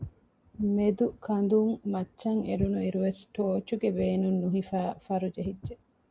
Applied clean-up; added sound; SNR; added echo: none; Walk, footsteps; 17 dB; none.